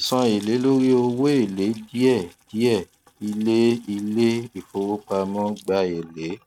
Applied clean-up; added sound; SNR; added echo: neural mask model RNNoise.